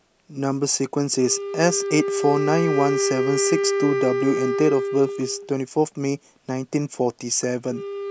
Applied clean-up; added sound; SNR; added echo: none; Wind instrument, woodwind instrument; 3 dB; none.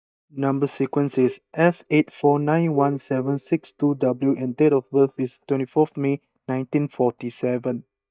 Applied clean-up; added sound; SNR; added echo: neural mask model DeepFilterNet 3.